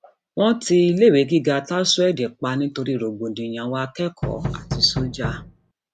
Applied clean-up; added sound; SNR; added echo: none; Knock; 7 dB; none.